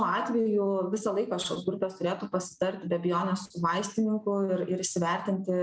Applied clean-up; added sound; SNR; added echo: none; none; none; none.